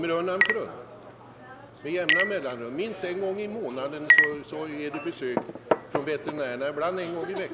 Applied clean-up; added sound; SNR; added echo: none; Chink, clink; -4 dB; none.